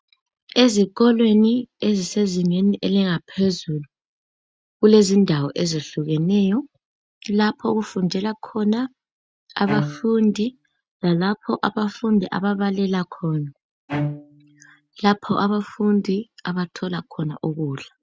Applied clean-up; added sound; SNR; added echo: neural mask model RNNoise.